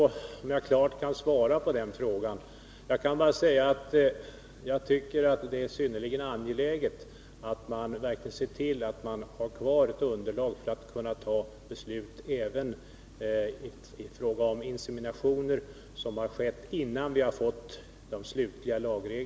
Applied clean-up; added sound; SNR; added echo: none; none; none; none.